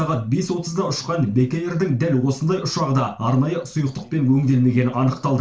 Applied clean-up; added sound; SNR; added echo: neural separator model SepFormer DNS4.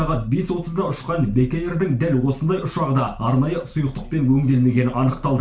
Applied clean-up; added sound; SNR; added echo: none; Purr; 18 dB; reverberation time 0.3 s.